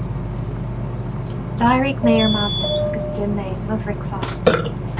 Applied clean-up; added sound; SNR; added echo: none; Burping, eructation; -1 dB; none.